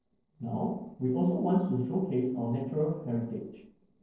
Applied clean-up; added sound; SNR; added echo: neural separator model SepFormer DNS4.